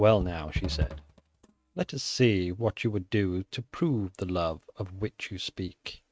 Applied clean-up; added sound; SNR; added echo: neural mask model RNNoise.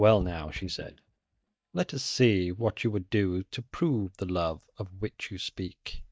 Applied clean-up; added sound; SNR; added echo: neural mask model DeepFilterNet 3.